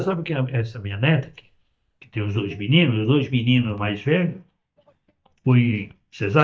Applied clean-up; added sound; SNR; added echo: neural mask model DeepFilterNet 3.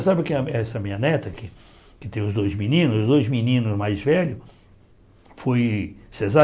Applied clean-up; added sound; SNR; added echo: none; none; none; none.